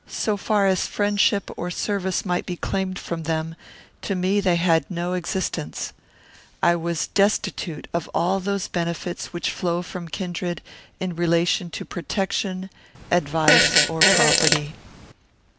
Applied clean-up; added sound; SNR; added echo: none; Fart; -4 dB; none.